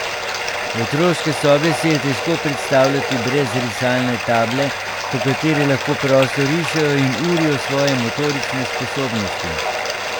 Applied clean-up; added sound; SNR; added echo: none; Bathtub (filling or washing); 4 dB; none.